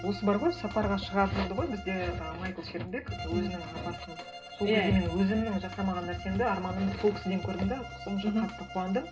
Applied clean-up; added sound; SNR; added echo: none; Bowed string instrument; 14 dB; reverberation time 0.2 s.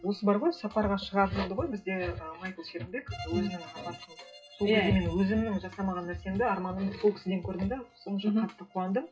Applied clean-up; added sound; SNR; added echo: classical method WPE with log-MMSE.